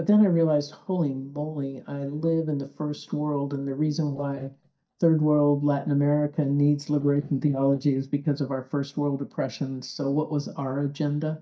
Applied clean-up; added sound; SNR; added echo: neural mask model DeepFilterNet 3.